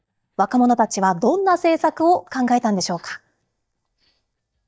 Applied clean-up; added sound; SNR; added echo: neural mask model DeepFilterNet 3.